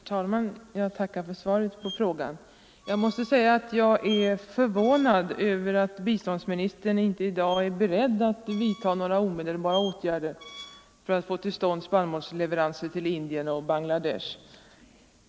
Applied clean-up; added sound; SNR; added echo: none; Squeak; 18 dB; none.